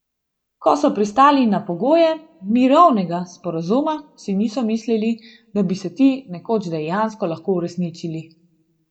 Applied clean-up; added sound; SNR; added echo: none; none; none; reverberation time 0.4 s.